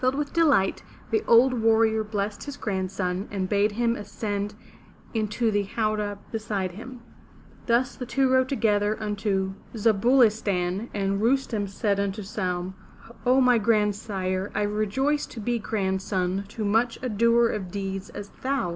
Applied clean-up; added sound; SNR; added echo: none; none; none; none.